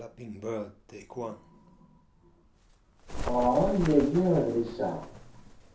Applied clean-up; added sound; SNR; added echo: none; Bird; 9 dB; reverberation time 0.6 s.